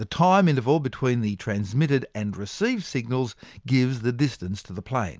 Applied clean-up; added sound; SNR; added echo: none; none; none; none.